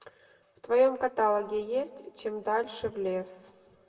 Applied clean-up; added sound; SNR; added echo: none; none; none; reverberation time 1.1 s.